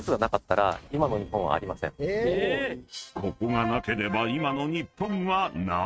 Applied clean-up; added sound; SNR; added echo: neural mask model RNNoise.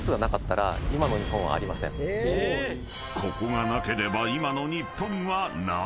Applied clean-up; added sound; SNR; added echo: none; Thunder; 10 dB; none.